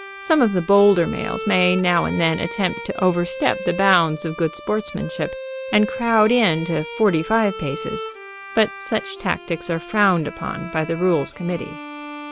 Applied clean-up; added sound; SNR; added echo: none; Bowed string instrument; 12 dB; none.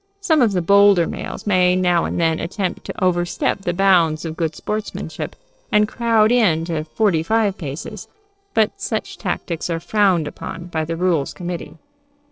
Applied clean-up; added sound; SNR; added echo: neural separator model SepFormer DNS4.